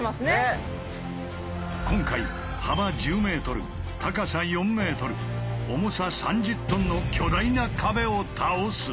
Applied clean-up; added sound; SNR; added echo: none; none; none; none.